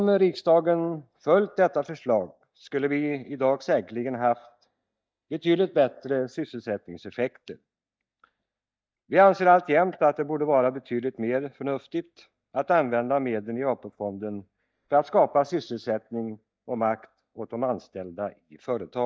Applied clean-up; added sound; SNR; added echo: neural mask model DeepFilterNet 3.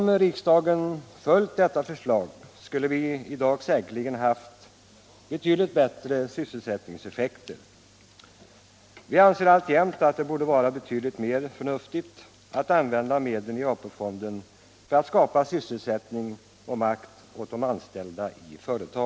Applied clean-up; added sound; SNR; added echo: none; none; none; none.